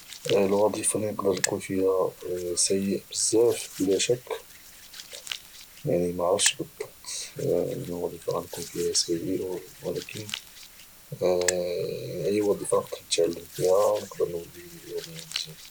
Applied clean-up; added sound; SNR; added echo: none; Hands; 13 dB; none.